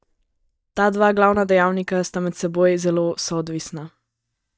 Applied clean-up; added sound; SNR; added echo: neural mask model DeepFilterNet 3.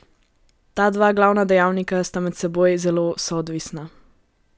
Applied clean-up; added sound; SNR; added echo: none; none; none; none.